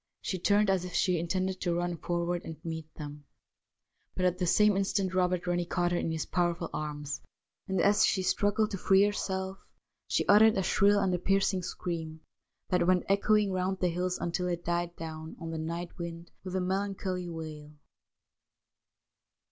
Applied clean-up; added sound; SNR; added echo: none; none; none; none.